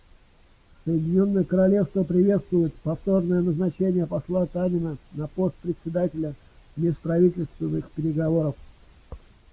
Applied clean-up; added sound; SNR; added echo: none; none; none; none.